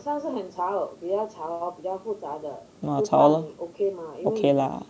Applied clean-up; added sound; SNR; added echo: none; none; none; none.